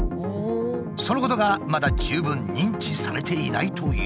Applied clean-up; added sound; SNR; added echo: none; none; none; none.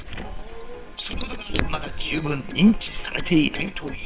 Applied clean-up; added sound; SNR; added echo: neural separator model SepFormer WHAMR!.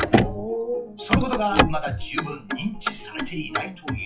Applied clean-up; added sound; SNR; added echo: classical method WPE with log-MMSE.